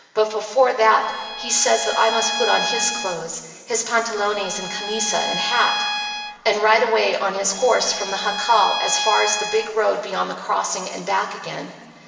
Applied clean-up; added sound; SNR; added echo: none; Bowed string instrument; 6 dB; reverberation time 2.6 s.